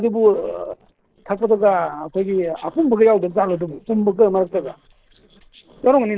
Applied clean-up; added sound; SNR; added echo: neural separator model SepFormer DNS4.